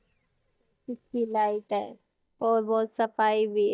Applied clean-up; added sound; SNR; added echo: neural mask model DeepFilterNet 3.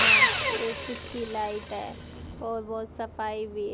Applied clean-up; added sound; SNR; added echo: none; Sawing; -4 dB; none.